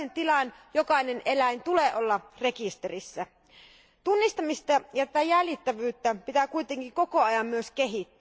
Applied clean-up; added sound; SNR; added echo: none; none; none; none.